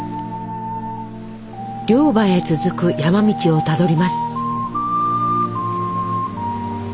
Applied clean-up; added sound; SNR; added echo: none; none; none; none.